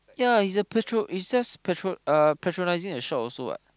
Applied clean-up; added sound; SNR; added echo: none; none; none; none.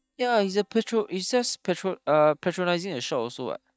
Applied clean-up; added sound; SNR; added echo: neural mask model DeepFilterNet 3.